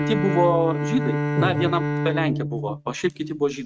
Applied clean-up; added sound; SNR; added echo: neural mask model RNNoise.